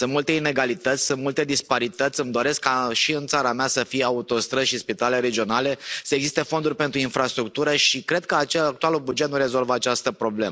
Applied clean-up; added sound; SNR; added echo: none; none; none; none.